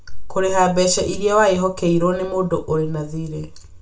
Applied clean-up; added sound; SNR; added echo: none; none; none; reverberation time 0.2 s.